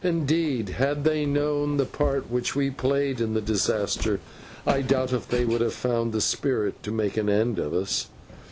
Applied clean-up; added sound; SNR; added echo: none; Walk, footsteps; 13 dB; none.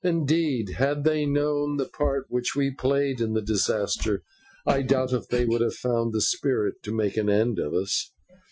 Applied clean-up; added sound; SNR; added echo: classical method Wiener filter.